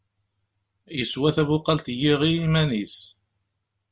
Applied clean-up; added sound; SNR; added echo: none; none; none; none.